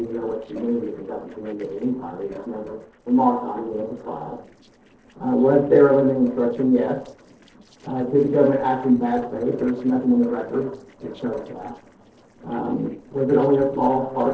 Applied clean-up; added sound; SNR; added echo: neural separator model SepFormer DNS4.